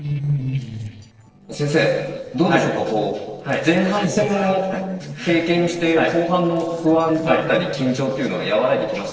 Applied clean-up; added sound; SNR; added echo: neural separator model SepFormer DNS4.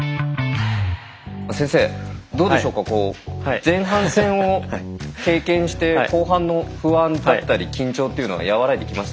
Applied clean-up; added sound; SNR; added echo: none; none; none; none.